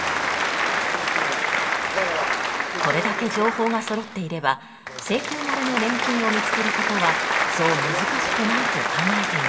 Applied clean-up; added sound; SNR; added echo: none; Applause; -3 dB; reverberation time 2.1 s.